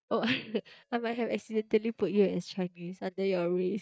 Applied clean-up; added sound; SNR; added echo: neural mask model DeepFilterNet 3.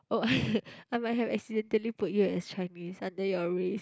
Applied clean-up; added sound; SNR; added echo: none; none; none; none.